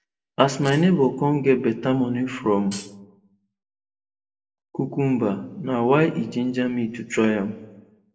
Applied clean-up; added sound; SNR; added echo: neural separator model SepFormer DNS4.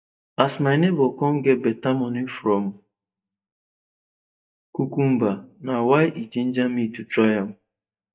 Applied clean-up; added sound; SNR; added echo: neural mask model DeepFilterNet 3.